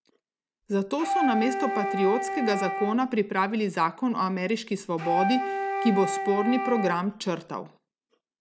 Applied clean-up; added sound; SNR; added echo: none; Wind instrument, woodwind instrument; 3 dB; none.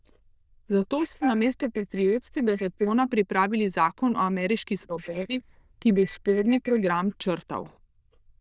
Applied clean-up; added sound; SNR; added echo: neural diffusion model UNIVERSE++.